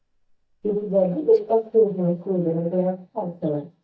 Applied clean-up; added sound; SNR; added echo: neural mask model DeepFilterNet 3.